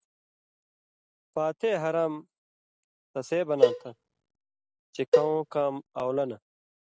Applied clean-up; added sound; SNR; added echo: none; Cowbell; -3 dB; none.